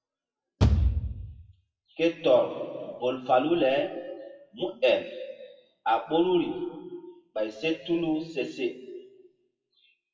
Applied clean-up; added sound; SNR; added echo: classical method WPE with log-MMSE.